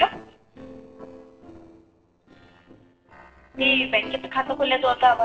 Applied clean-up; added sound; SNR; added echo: neural separator model SepFormer DNS4.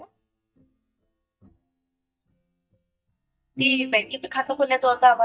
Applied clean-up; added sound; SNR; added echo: neural mask model DeepFilterNet 3.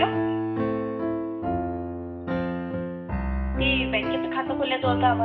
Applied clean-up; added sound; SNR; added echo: none; Piano; -3 dB; reverberation time 1.4 s.